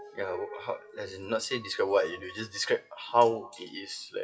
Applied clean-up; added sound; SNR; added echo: classical method WPE with log-MMSE.